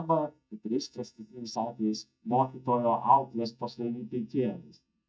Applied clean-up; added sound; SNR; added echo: neural mask model DeepFilterNet 3.